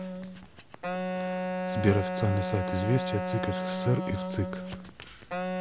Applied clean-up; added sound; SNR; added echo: none; Wind instrument, woodwind instrument; 1 dB; none.